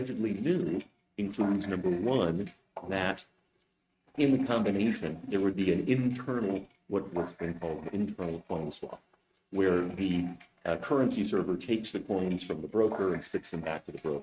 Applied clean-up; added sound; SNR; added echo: neural mask model RNNoise.